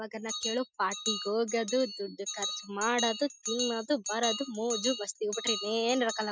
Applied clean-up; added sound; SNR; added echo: classical method Wiener filter.